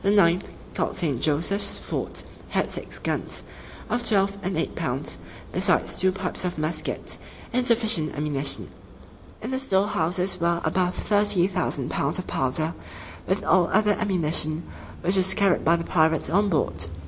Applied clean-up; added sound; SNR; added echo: none; none; none; none.